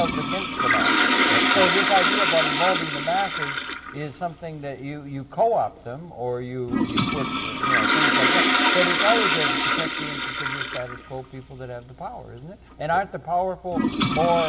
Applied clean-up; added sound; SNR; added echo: none; Toilet flush; -4 dB; reverberation time 0.5 s.